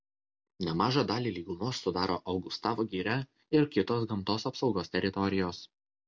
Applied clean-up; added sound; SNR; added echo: none; none; none; none.